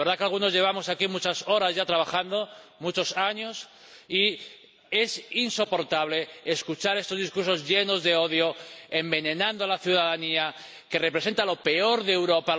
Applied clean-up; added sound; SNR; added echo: none; none; none; none.